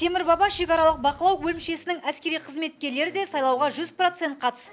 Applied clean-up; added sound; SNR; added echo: none; none; none; none.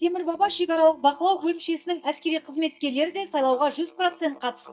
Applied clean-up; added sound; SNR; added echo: neural mask model DeepFilterNet 3.